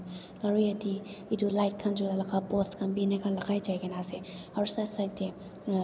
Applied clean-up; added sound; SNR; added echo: none; none; none; none.